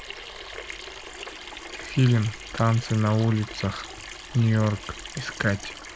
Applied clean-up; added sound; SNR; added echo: none; Sink (filling or washing) / Water tap, faucet; 13 dB; none.